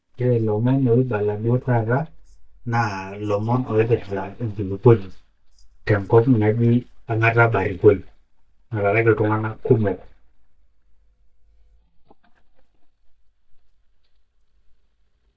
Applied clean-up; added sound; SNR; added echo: neural mask model DeepFilterNet 3.